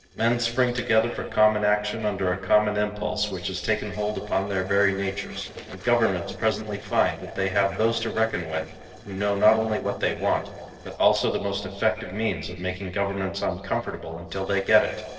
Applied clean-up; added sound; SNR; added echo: neural separator model SepFormer DNS4.